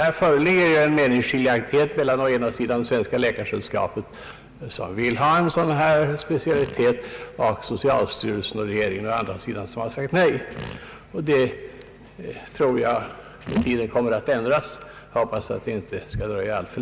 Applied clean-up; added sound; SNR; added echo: none; Fart; 15 dB; none.